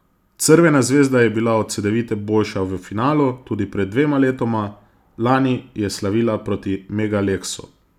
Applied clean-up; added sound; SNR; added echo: none; none; none; none.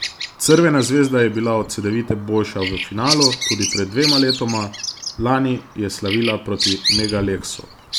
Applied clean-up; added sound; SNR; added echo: none; Bird vocalization, bird call, bird song; 5 dB; none.